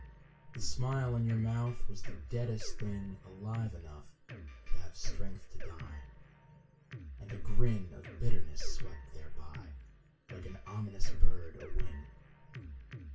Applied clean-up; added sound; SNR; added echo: none; Drum kit; 19 dB; reverberation time 0.1 s.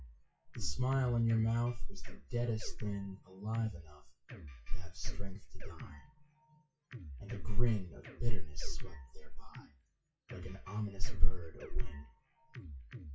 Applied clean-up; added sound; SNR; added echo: classical method WPE with log-MMSE.